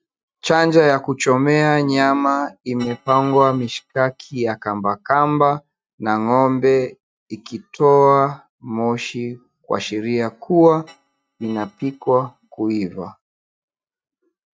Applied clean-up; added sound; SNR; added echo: neural mask model RNNoise.